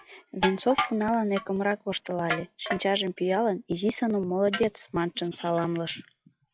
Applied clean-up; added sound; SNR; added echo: classical method log-MMSE.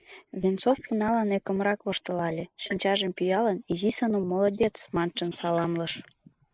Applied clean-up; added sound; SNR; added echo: neural mask model Resemble Enhance denoiser.